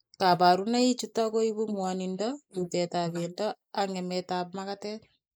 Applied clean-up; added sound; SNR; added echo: neural mask model Resemble Enhance denoiser.